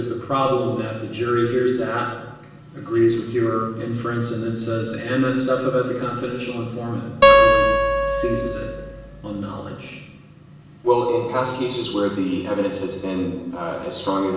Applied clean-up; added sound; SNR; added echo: none; Acoustic guitar; -5 dB; reverberation time 0.9 s.